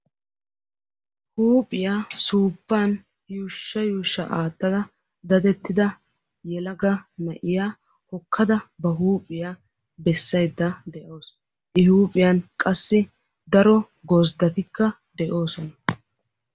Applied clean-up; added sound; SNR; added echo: none; none; none; none.